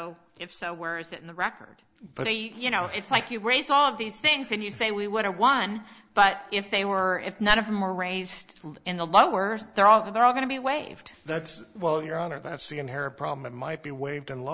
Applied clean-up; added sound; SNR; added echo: none; none; none; none.